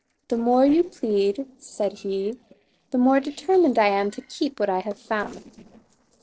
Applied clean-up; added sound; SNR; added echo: neural separator model SepFormer DNS4.